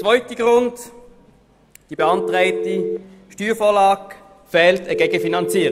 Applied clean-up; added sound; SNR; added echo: none; Telephone; 8 dB; none.